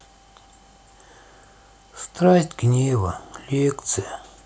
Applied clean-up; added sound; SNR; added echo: none; none; none; none.